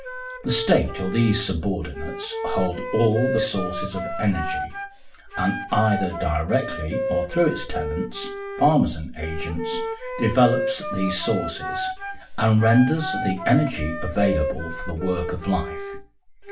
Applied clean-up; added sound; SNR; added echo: none; Wind instrument, woodwind instrument; 7 dB; reverberation time 0.3 s.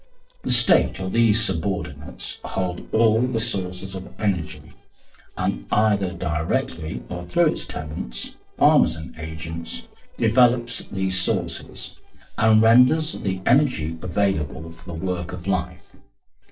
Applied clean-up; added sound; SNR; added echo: neural separator model SepFormer DNS4.